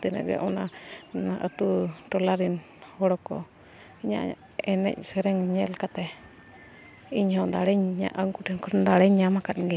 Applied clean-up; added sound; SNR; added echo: none; none; none; none.